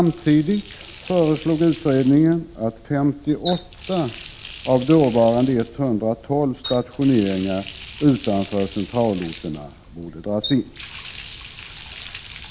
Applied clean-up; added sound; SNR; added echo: none; Water tap, faucet; 14 dB; none.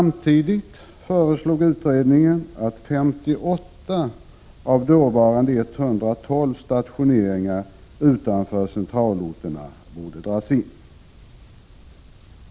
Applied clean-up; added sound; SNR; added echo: none; none; none; none.